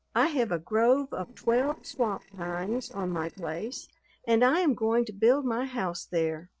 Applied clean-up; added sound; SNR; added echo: neural separator model SepFormer DNS4.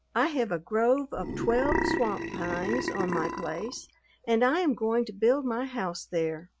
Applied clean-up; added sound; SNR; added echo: none; Burping, eructation; 3 dB; none.